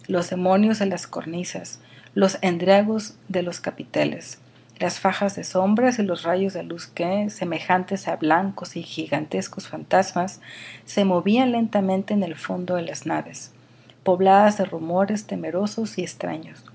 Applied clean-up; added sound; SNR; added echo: none; none; none; none.